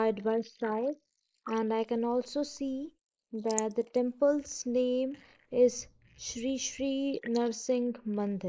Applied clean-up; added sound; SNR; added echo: neural mask model Resemble Enhance denoiser.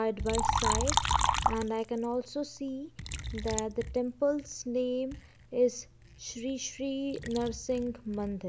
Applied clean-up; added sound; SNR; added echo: none; Liquid; 2 dB; none.